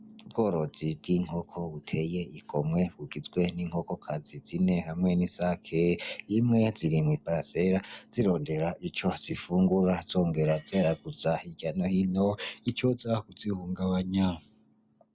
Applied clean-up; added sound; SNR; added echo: none; none; none; none.